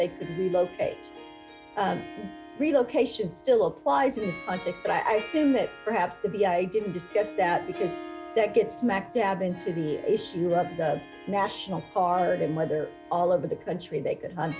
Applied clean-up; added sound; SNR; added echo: none; Harp; 15 dB; none.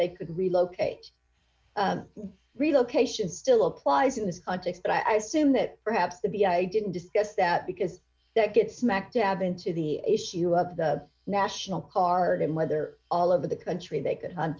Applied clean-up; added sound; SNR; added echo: none; none; none; none.